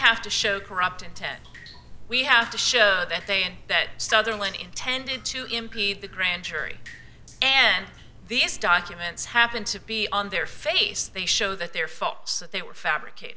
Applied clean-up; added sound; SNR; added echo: none; Drip; 13 dB; none.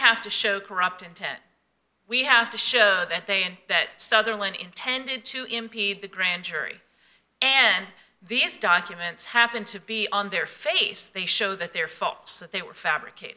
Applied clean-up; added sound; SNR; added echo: none; none; none; none.